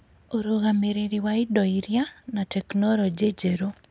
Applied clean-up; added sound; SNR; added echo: none; none; none; none.